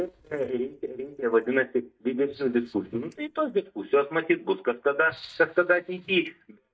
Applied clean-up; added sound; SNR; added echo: neural mask model DeepFilterNet 3.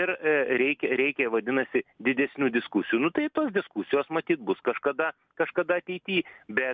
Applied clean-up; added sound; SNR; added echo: none; none; none; none.